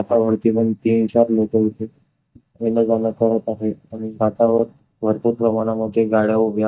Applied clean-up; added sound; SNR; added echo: neural mask model DeepFilterNet 3.